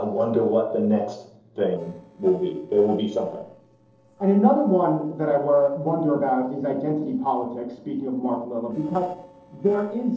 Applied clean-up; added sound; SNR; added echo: neural separator model SepFormer DNS4.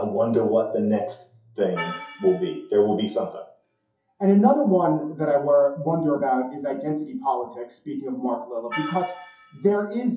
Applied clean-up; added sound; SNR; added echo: classical method WPE with log-MMSE.